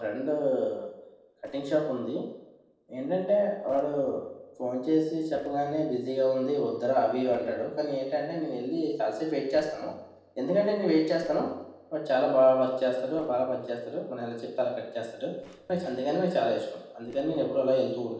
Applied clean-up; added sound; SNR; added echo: neural separator model SepFormer DNS4.